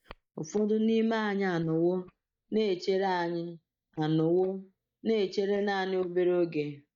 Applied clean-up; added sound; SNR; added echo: neural mask model DeepFilterNet 3.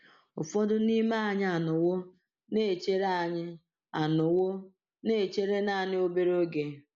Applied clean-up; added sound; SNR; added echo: none; none; none; none.